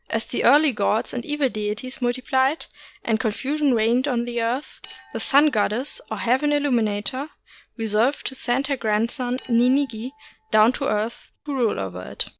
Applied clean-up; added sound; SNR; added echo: neural separator model SepFormer DNS4.